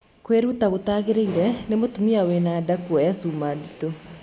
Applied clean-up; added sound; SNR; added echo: none; none; none; none.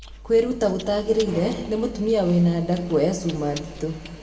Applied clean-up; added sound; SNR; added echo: none; Chewing, mastication; 18 dB; reverberation time 1.6 s.